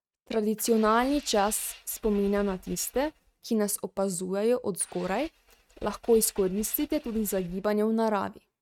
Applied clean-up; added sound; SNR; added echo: neural mask model RNNoise.